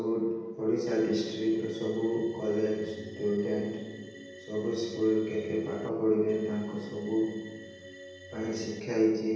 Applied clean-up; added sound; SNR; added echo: none; Organ; 17 dB; reverberation time 0.8 s.